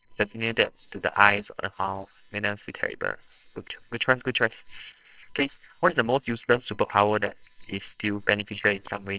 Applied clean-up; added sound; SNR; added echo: neural separator model SepFormer WHAMR!.